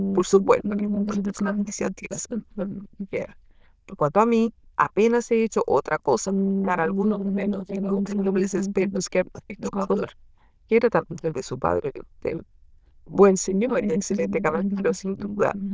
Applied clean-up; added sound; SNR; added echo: neural diffusion model UNIVERSE++.